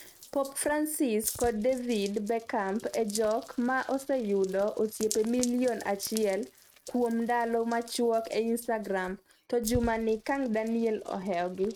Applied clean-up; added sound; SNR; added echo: neural mask model RNNoise.